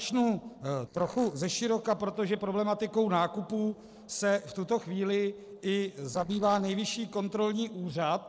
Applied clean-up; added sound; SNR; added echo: neural separator model SepFormer DNS4.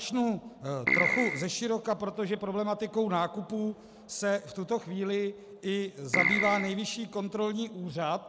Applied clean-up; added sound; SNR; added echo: none; Keyboard (musical); -4 dB; none.